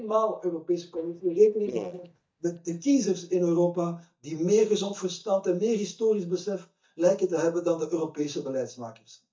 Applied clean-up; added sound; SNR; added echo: neural mask model DeepFilterNet 3.